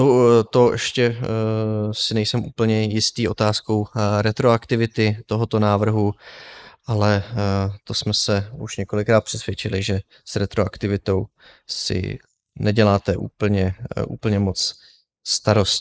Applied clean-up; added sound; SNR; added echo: neural mask model Resemble Enhance denoiser.